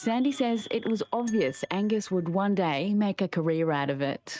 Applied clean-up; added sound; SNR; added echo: neural mask model RNNoise.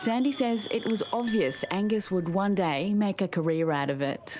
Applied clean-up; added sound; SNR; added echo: none; Marimba, xylophone; 19 dB; none.